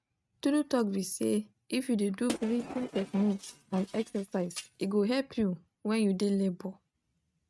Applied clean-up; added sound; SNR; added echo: neural mask model RNNoise.